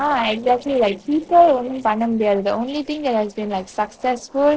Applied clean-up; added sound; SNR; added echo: neural separator model SepFormer DNS4.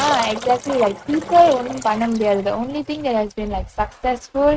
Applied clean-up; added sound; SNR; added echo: neural mask model RNNoise.